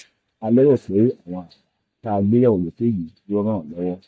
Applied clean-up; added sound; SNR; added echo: neural mask model DeepFilterNet 3.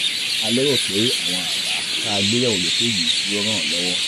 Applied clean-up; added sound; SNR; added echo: none; Chirp, tweet; -5 dB; none.